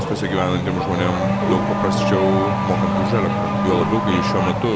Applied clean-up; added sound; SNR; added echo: none; Race car, auto racing / Accelerating, revving, vroom; -2 dB; none.